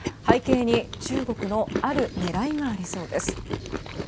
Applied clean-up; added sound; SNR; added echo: none; Chewing, mastication; 3 dB; none.